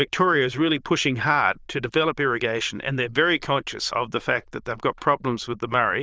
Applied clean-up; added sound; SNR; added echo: neural diffusion model UNIVERSE++.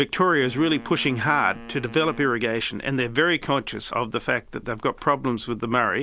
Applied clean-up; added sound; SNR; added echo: none; Wind instrument, woodwind instrument; 20 dB; none.